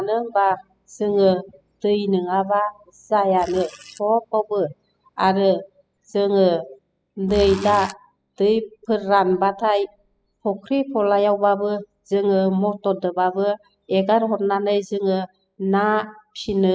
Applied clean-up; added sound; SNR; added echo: classical method spectral subtraction.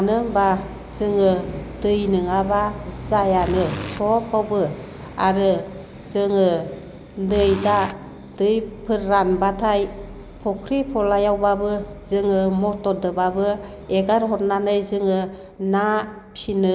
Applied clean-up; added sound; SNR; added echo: none; Zipper (clothing); 9 dB; none.